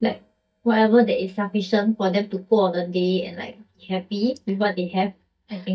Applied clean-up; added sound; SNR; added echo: neural mask model DeepFilterNet 3.